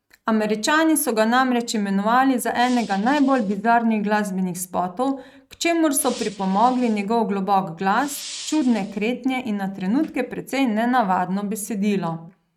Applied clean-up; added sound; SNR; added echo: neural mask model RNNoise.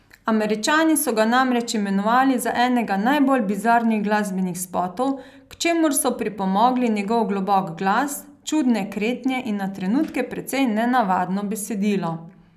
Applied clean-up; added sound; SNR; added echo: none; none; none; none.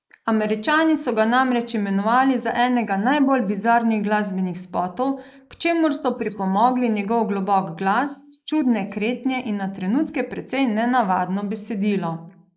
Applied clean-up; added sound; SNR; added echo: neural mask model Resemble Enhance denoiser.